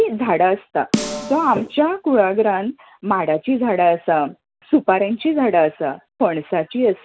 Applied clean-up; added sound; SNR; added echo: none; Snare drum; 9 dB; none.